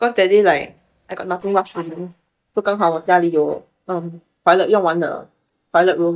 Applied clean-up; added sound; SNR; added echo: neural mask model DeepFilterNet 3.